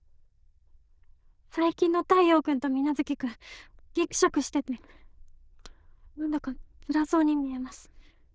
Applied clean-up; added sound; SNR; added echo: neural diffusion model UNIVERSE++.